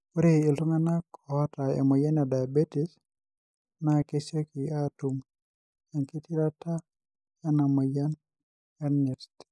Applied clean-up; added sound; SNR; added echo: neural mask model Resemble Enhance denoiser.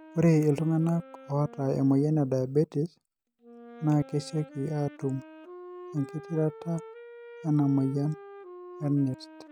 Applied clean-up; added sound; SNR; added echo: none; Wind instrument, woodwind instrument; 18 dB; none.